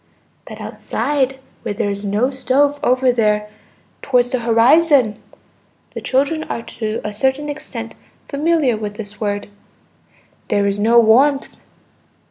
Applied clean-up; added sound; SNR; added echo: none; none; none; none.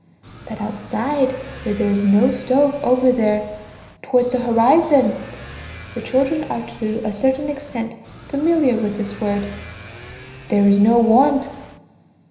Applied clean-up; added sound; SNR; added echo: none; Motorcycle / Accelerating, revving, vroom; 18 dB; reverberation time 0.9 s.